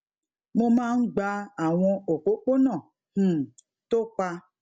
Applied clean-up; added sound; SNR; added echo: none; none; none; none.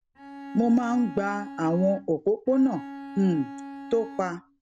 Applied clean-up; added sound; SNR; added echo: none; Bowed string instrument; 14 dB; none.